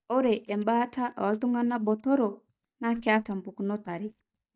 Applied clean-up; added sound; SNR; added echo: neural mask model DeepFilterNet 3.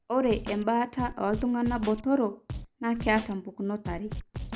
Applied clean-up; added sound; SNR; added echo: none; Scratching (performance technique); 11 dB; none.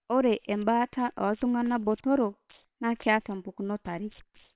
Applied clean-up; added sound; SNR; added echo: neural separator model SepFormer WHAM!.